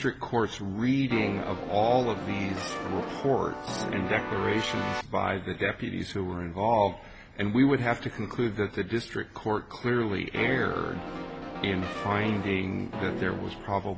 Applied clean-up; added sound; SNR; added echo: none; Brass instrument + Keyboard (musical); 6 dB; none.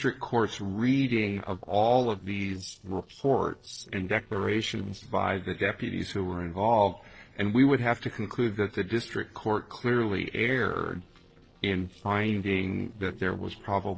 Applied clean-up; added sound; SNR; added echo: neural separator model SepFormer DNS4.